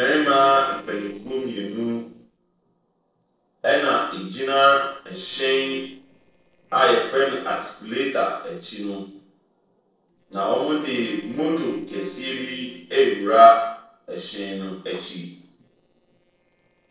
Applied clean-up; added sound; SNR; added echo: neural separator model SepFormer DNS4.